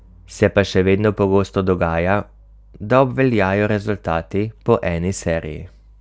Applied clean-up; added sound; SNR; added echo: none; none; none; none.